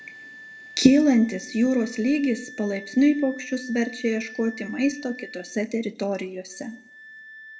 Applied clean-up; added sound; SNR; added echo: none; Wind instrument, woodwind instrument; 18 dB; reverberation time 0.5 s.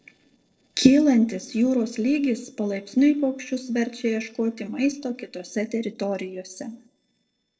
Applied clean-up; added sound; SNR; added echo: neural separator model SepFormer DNS4.